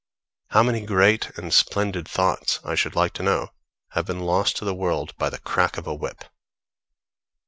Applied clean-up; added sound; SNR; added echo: none; none; none; none.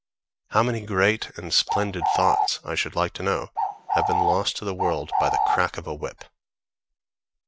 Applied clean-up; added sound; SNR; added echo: none; Bird; -4 dB; none.